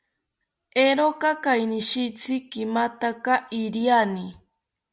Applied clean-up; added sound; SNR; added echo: none; none; none; none.